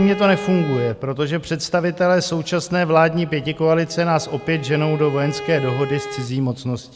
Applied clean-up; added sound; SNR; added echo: none; Bowed string instrument; 14 dB; none.